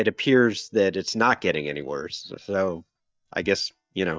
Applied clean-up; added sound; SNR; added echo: neural mask model DeepFilterNet 3.